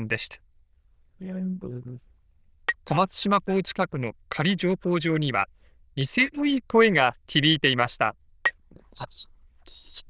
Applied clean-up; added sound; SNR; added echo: neural diffusion model UNIVERSE++.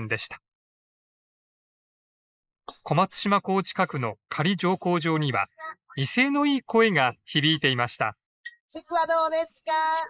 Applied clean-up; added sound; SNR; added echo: neural mask model Resemble Enhance denoiser.